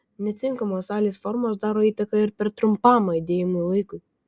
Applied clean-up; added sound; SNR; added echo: none; none; none; none.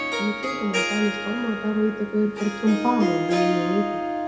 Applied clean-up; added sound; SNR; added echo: none; Harp; 2 dB; reverberation time 0.6 s.